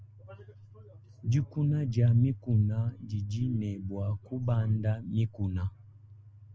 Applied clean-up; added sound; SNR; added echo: none; none; none; none.